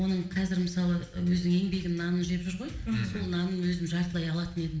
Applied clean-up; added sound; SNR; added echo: none; none; none; reverberation time 0.9 s.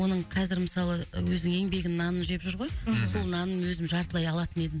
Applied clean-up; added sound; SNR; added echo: none; none; none; none.